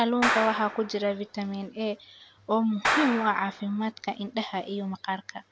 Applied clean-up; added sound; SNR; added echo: none; Clapping; 3 dB; none.